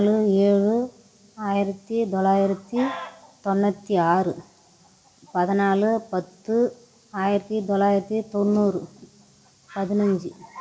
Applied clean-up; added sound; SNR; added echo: none; none; none; reverberation time 0.5 s.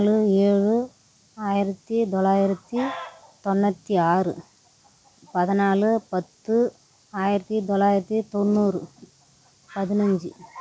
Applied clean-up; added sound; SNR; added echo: none; none; none; none.